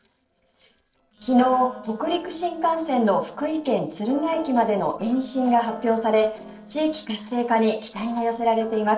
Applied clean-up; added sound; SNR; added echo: neural separator model SepFormer DNS4.